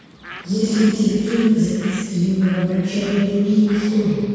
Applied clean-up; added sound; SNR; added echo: none; Bird; 19 dB; reverberation time 2.0 s.